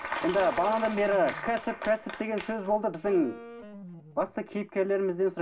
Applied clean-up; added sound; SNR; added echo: none; Wind instrument, woodwind instrument; 19 dB; reverberation time 0.2 s.